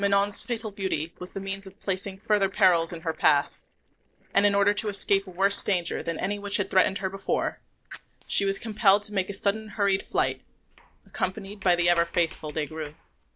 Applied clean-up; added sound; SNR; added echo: neural separator model SepFormer DNS4.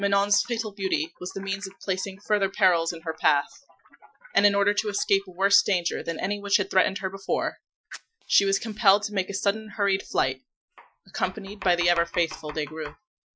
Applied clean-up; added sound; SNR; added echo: classical method Wiener filter.